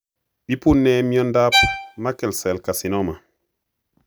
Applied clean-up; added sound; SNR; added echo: none; Bowed string instrument; 1 dB; none.